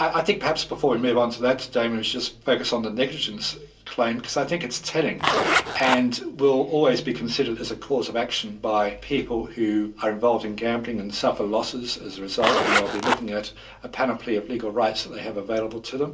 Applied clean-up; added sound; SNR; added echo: none; Zipper (clothing); -2 dB; reverberation time 0.2 s.